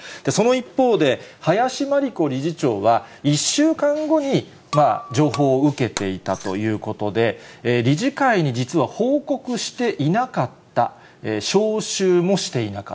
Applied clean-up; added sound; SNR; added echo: none; Shatter; 16 dB; none.